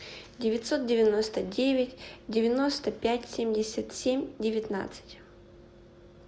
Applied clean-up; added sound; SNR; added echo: none; none; none; none.